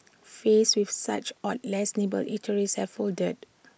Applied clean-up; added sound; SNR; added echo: none; none; none; none.